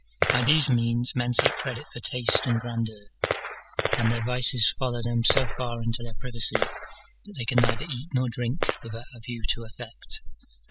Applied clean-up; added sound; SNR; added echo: classical method spectral subtraction.